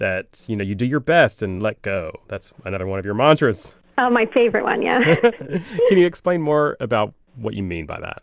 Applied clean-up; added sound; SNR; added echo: none; none; none; none.